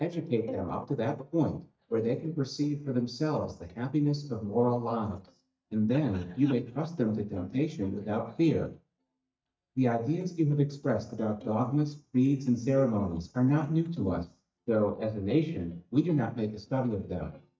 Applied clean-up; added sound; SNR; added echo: neural mask model DeepFilterNet 3.